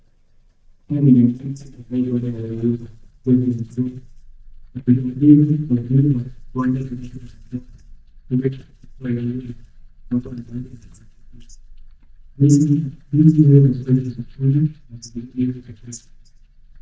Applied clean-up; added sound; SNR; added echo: neural mask model DeepFilterNet 3.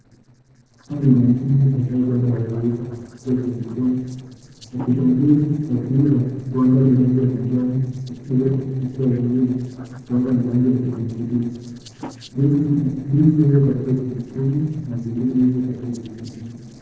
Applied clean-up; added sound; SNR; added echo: neural separator model SepFormer DNS4.